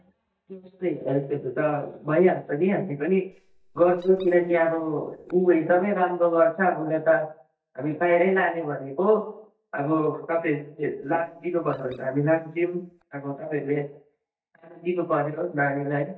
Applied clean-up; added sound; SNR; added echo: neural mask model DeepFilterNet 3.